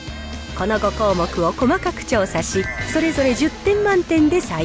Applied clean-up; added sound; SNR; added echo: none; none; none; none.